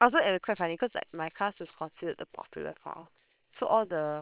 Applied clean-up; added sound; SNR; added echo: neural separator model SepFormer WHAM!.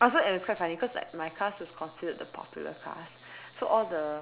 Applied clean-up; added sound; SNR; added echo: none; none; none; none.